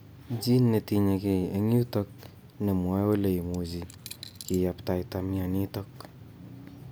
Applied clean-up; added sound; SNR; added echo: none; Coin (dropping); 18 dB; none.